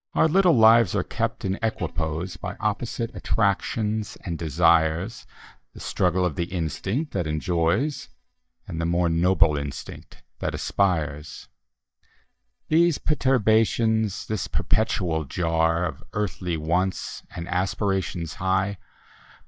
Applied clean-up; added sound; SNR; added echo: neural mask model DeepFilterNet 3.